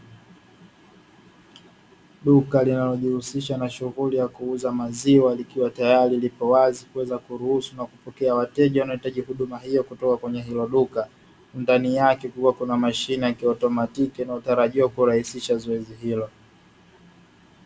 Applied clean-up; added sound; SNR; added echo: none; none; none; none.